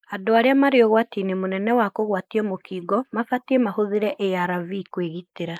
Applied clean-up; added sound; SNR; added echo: neural mask model Resemble Enhance denoiser.